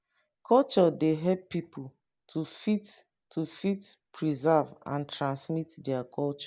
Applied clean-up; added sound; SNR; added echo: none; none; none; none.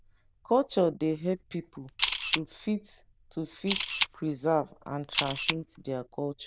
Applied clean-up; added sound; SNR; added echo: neural diffusion model UNIVERSE++.